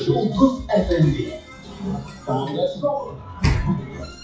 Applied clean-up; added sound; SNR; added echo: classical method WPE with log-MMSE.